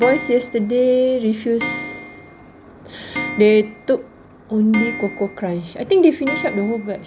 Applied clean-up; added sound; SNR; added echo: none; Clock; 11 dB; none.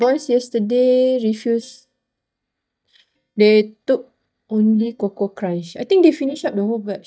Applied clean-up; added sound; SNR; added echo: neural mask model DeepFilterNet 3.